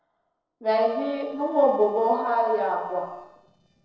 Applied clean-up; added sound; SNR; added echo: neural separator model SepFormer DNS4.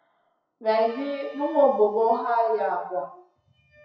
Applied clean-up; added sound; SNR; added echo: classical method WPE with log-MMSE.